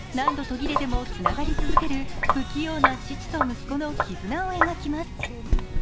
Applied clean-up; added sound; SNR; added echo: none; Sink (filling or washing); -4 dB; none.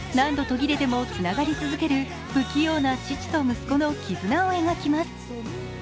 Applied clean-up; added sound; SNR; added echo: none; none; none; none.